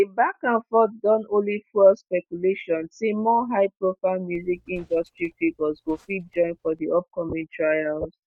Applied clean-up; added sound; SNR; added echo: neural mask model RNNoise.